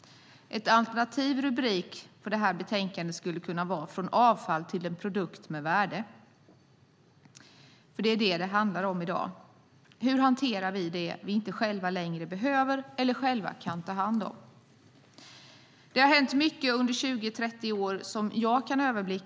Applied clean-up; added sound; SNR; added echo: none; none; none; none.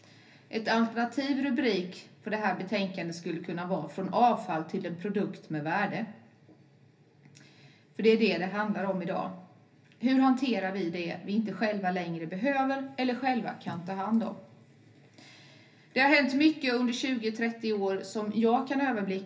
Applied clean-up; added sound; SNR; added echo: none; none; none; reverberation time 0.3 s.